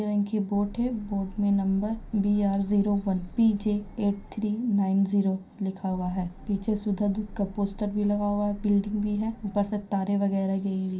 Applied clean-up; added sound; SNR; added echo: none; Car; 16 dB; reverberation time 0.3 s.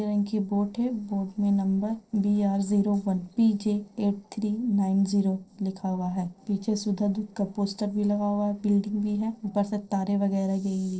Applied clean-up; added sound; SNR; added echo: neural separator model SepFormer DNS4.